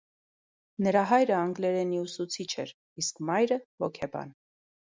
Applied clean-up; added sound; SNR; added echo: none; none; none; none.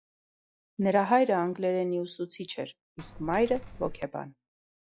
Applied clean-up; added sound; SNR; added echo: classical method log-MMSE.